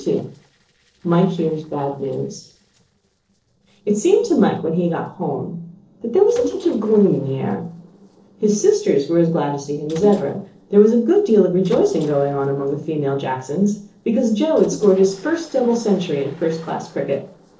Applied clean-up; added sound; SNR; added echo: neural separator model SepFormer DNS4.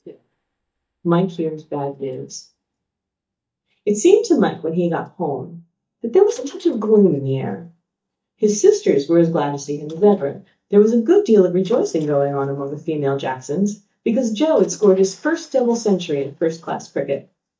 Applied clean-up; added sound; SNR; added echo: neural mask model DeepFilterNet 3.